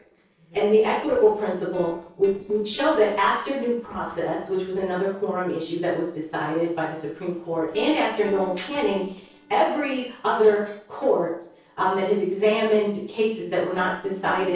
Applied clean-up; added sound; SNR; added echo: neural separator model SepFormer DNS4.